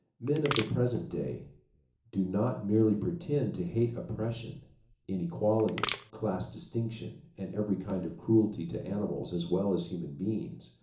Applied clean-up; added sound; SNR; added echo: none; Crushing; 2 dB; reverberation time 0.7 s.